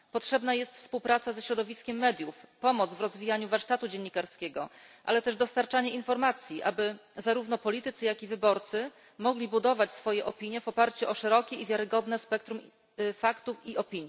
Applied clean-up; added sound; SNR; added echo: none; none; none; none.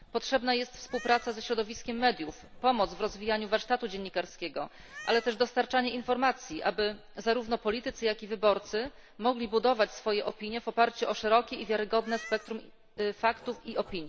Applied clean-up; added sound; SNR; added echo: none; Meow + Writing; 19 dB; none.